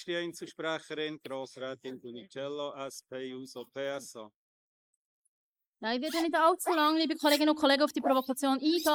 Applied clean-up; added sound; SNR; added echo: neural mask model Resemble Enhance denoiser.